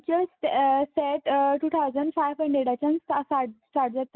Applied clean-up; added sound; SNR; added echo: none; none; none; none.